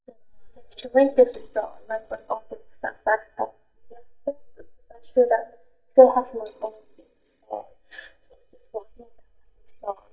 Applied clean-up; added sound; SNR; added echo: neural mask model DeepFilterNet 3.